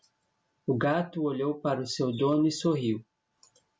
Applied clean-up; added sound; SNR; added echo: none; none; none; none.